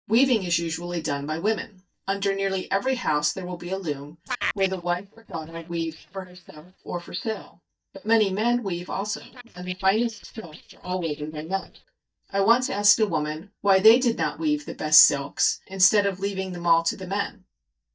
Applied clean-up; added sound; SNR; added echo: neural mask model DeepFilterNet 3.